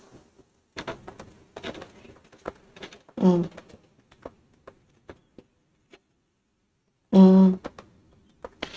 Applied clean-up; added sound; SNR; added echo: neural mask model RNNoise.